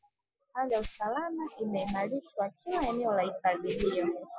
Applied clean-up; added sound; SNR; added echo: classical method spectral subtraction.